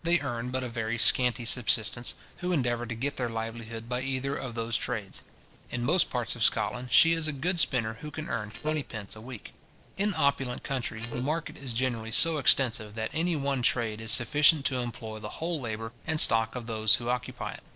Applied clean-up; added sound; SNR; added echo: neural separator model SepFormer DNS4.